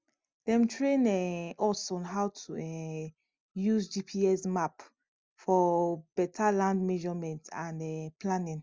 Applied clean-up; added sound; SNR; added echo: none; none; none; none.